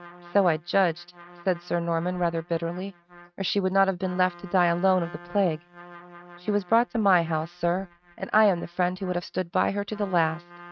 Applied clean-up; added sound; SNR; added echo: neural mask model RNNoise.